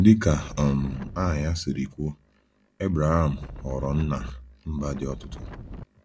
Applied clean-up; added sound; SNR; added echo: none; Wind; 13 dB; none.